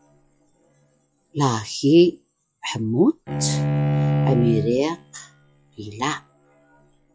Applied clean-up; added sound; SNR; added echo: classical method log-MMSE.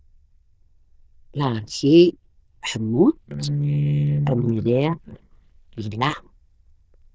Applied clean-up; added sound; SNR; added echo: neural diffusion model UNIVERSE++.